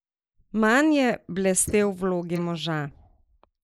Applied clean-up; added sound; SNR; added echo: neural mask model Resemble Enhance denoiser.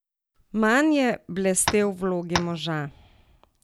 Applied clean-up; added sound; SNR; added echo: none; Tap; 6 dB; none.